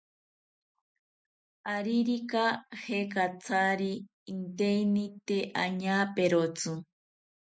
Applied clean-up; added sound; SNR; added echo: none; none; none; none.